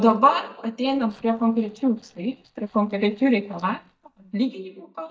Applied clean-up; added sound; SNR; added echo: neural mask model DeepFilterNet 3.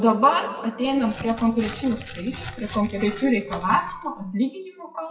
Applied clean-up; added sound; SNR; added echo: classical method WPE with log-MMSE.